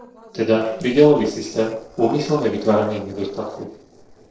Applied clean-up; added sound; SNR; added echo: neural separator model SepFormer DNS4.